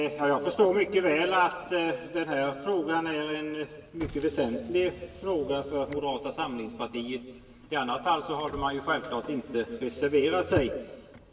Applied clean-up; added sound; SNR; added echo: none; Motor vehicle (road); 18 dB; reverberation time 1.4 s.